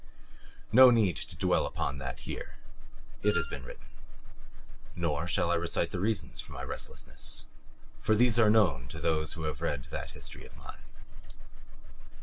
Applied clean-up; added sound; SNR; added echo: none; Wind instrument, woodwind instrument; 10 dB; none.